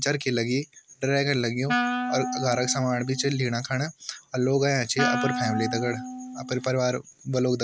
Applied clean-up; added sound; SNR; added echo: none; Wind instrument, woodwind instrument; 5 dB; none.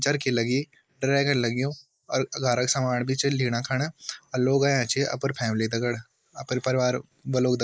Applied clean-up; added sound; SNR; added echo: neural mask model Resemble Enhance denoiser.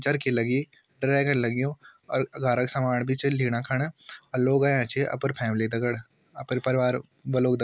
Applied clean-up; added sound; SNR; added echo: none; none; none; none.